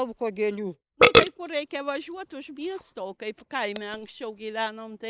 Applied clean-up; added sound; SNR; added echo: neural mask model Resemble Enhance denoiser.